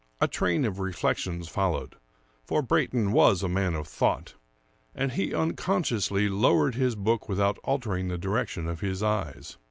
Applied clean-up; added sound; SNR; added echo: none; none; none; none.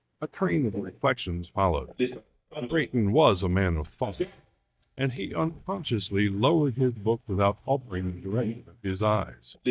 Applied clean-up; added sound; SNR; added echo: neural mask model DeepFilterNet 3.